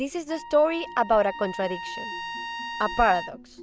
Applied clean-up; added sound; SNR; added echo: none; Trumpet; 10 dB; none.